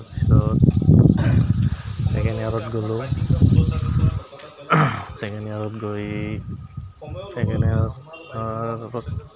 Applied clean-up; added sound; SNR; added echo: none; none; none; none.